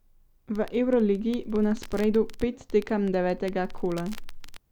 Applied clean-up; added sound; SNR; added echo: none; Crackle; 10 dB; none.